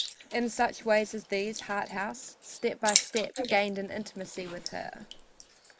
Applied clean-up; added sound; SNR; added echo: neural mask model Resemble Enhance denoiser.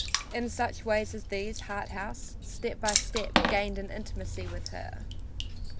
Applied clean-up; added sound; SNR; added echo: none; Water / Splash, splatter; -1 dB; none.